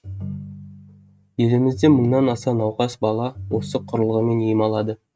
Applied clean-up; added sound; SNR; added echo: neural mask model RNNoise.